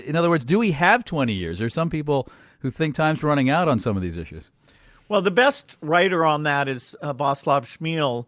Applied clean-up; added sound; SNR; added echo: none; none; none; none.